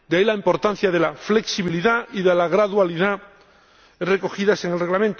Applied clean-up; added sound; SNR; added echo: none; none; none; none.